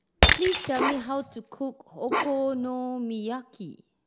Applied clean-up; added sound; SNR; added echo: none; Bark + Shatter; -3 dB; none.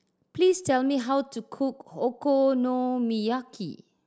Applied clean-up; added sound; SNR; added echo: none; none; none; none.